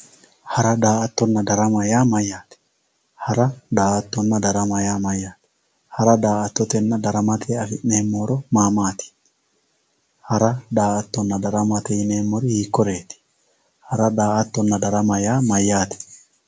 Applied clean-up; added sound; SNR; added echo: none; none; none; none.